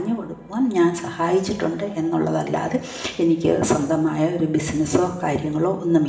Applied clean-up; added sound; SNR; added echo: none; none; none; reverberation time 1.1 s.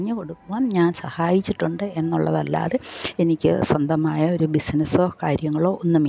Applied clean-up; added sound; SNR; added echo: none; none; none; none.